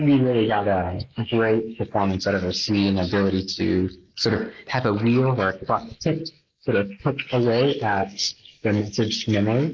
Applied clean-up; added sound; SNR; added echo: neural mask model Resemble Enhance denoiser.